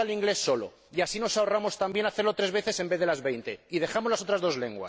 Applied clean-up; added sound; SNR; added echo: none; none; none; none.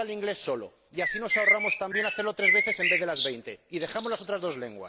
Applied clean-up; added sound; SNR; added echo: none; Bird; -4 dB; none.